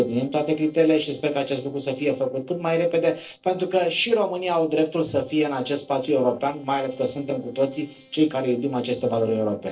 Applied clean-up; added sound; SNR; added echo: neural separator model SepFormer DNS4.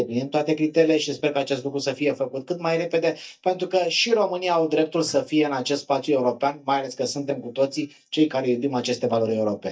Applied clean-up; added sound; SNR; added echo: neural mask model DeepFilterNet 3.